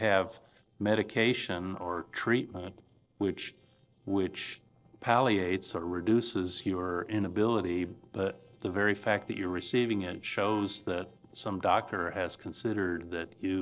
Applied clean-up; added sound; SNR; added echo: neural separator model SepFormer DNS4.